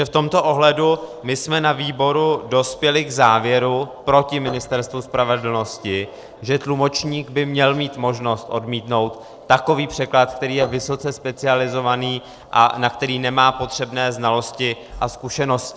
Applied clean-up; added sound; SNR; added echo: neural separator model SepFormer DNS4.